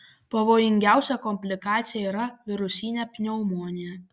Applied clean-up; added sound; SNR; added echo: none; none; none; none.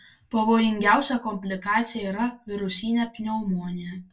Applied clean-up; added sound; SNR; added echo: none; none; none; reverberation time 0.1 s.